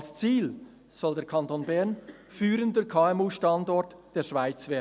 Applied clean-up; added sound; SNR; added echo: none; none; none; none.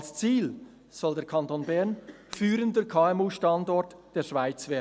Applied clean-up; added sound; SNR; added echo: none; Shatter; 20 dB; none.